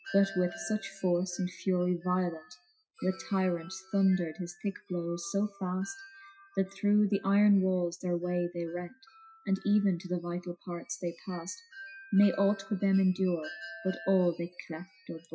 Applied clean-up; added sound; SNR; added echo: classical method Wiener filter.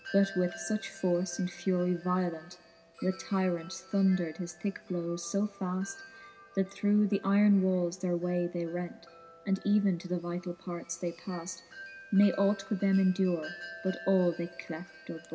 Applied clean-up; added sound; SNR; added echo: none; Wind chime; 19 dB; none.